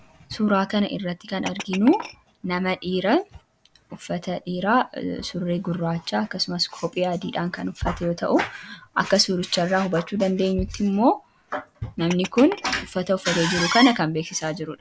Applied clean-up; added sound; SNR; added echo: none; Glass + Bass drum; 15 dB; none.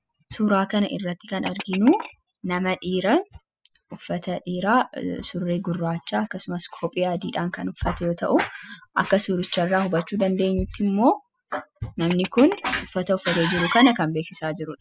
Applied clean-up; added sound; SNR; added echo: classical method spectral subtraction.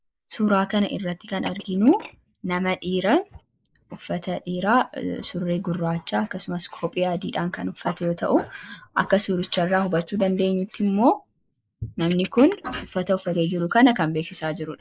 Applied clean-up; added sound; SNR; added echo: neural mask model Resemble Enhance denoiser.